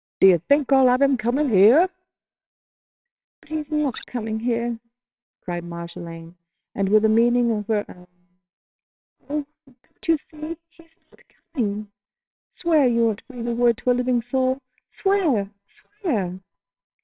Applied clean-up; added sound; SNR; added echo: neural separator model SepFormer WHAMR!.